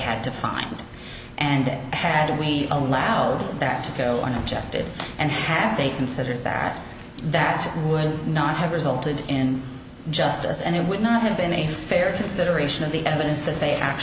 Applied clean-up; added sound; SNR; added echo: none; none; none; none.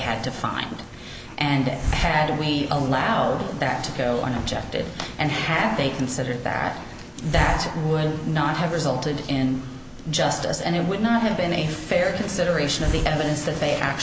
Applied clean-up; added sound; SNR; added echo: none; Hiss; 11 dB; none.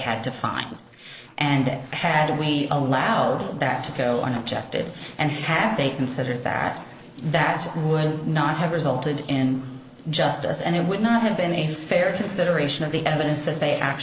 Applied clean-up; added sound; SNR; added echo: neural separator model SepFormer DNS4.